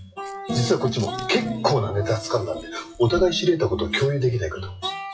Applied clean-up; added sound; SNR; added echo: classical method WPE with log-MMSE.